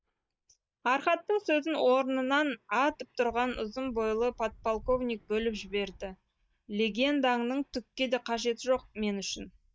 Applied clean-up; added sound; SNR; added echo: neural mask model DeepFilterNet 3.